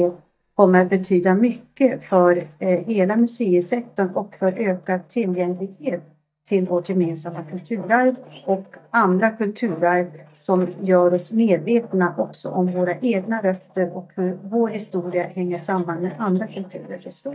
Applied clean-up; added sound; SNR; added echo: neural mask model DeepFilterNet 3.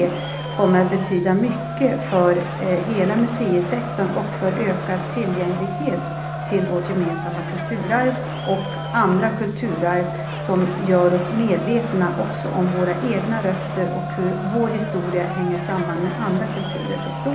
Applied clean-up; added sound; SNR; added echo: none; Crowd; 10 dB; reverberation time 0.8 s.